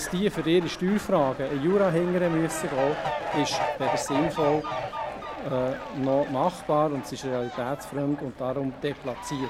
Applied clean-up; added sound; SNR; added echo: none; Fowl; 7 dB; none.